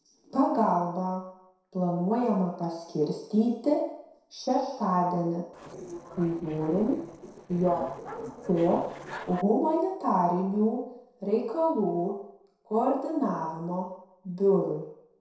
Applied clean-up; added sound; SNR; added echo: neural separator model SepFormer DNS4.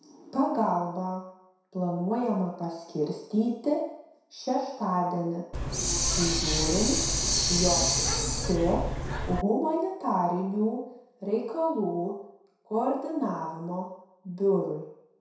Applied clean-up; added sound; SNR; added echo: none; Hiss; -2 dB; reverberation time 0.7 s.